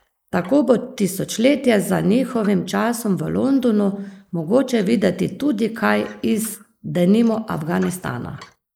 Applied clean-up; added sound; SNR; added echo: neural mask model Resemble Enhance denoiser.